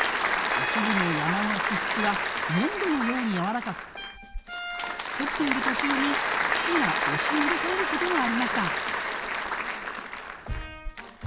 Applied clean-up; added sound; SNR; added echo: none; Applause / Crowd; -2 dB; none.